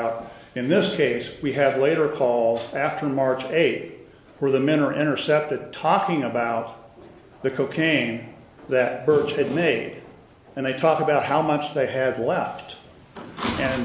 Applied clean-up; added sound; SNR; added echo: none; none; none; none.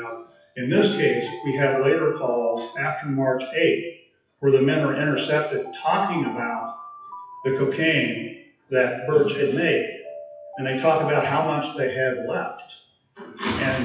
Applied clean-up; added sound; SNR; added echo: classical method WPE with log-MMSE.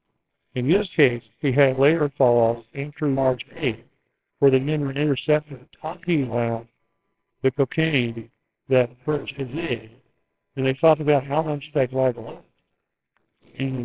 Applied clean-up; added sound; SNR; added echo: neural separator model SepFormer WHAMR!.